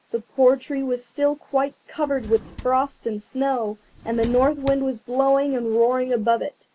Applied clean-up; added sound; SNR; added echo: none; Drawer open or close; 17 dB; none.